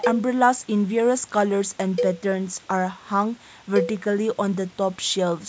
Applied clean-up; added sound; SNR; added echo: none; Cowbell; 10 dB; none.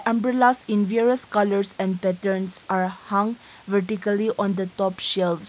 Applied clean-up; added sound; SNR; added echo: none; none; none; none.